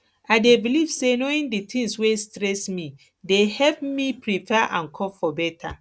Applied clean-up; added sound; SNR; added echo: none; none; none; none.